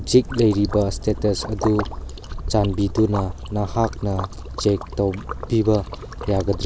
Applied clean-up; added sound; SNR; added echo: none; Liquid; 15 dB; none.